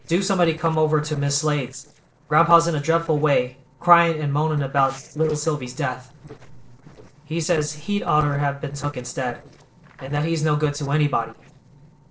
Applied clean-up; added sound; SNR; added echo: neural separator model SepFormer DNS4.